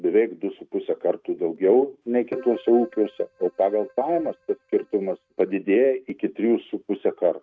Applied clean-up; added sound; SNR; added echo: neural mask model RNNoise.